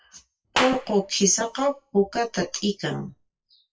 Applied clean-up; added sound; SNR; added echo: classical method WPE with log-MMSE.